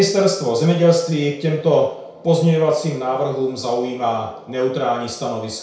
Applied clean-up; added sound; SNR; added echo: none; none; none; reverberation time 0.5 s.